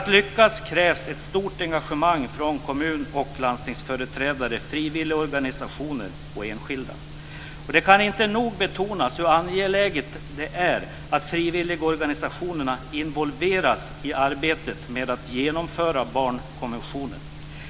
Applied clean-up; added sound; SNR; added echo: none; none; none; none.